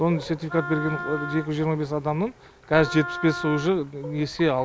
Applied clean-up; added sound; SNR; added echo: none; Wind instrument, woodwind instrument; 11 dB; none.